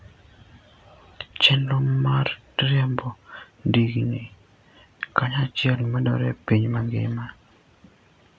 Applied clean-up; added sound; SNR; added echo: none; none; none; none.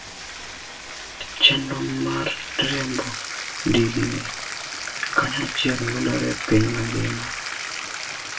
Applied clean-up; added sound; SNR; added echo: none; Bathtub (filling or washing); 7 dB; reverberation time 0.2 s.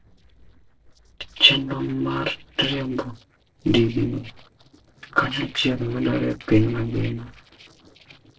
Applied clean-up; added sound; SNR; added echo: neural separator model SepFormer DNS4.